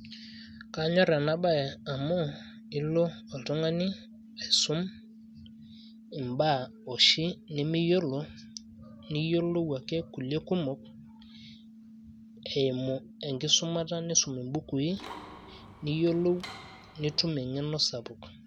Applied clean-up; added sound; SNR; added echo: none; Mechanisms; 16 dB; none.